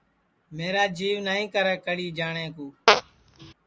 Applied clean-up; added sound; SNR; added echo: none; Fart; -4 dB; none.